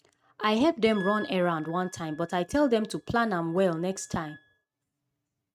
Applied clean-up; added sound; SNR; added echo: neural mask model RNNoise.